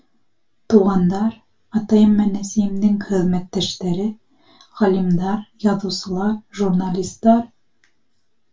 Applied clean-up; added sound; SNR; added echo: none; none; none; reverberation time 0.2 s.